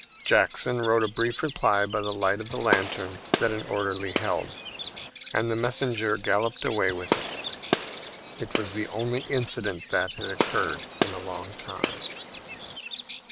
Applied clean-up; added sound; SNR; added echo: none; Bird vocalization, bird call, bird song + Gunshot, gunfire; 4 dB; none.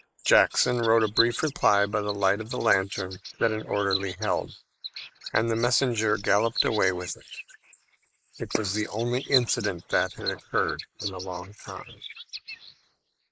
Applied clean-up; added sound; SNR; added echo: neural mask model Resemble Enhance denoiser.